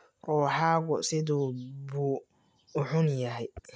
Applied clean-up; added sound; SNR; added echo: none; none; none; none.